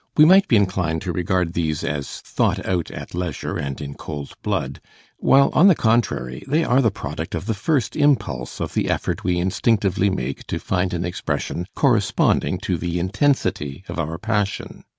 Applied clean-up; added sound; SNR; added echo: none; none; none; none.